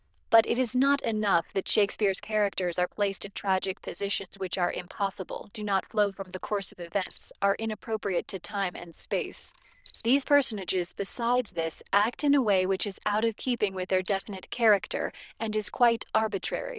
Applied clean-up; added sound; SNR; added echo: neural diffusion model UNIVERSE++.